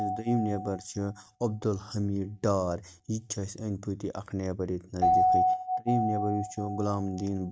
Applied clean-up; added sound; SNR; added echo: neural mask model RNNoise.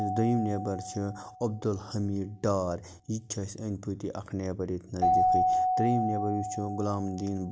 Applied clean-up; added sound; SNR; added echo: none; Keyboard (musical); 1 dB; none.